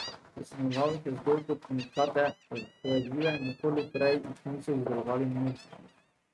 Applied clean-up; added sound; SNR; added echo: neural mask model RNNoise.